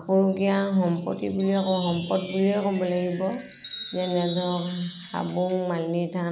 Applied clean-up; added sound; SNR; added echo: none; Wind chime; 17 dB; none.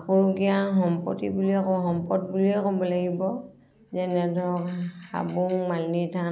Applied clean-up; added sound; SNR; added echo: none; none; none; none.